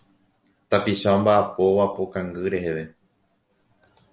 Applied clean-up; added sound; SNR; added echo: none; none; none; none.